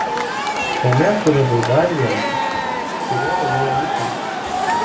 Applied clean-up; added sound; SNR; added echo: none; Crowd / Cheering; 0 dB; reverberation time 0.5 s.